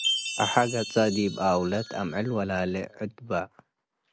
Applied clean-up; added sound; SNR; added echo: none; Chime; 8 dB; none.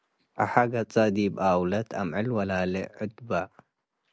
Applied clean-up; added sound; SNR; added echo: none; none; none; none.